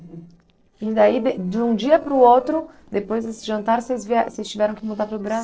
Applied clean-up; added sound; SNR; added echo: neural separator model SepFormer DNS4.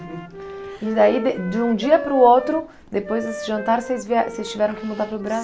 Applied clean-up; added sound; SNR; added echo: none; Wind instrument, woodwind instrument; 12 dB; none.